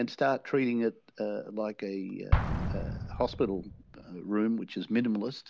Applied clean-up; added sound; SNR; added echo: none; Explosion; 5 dB; none.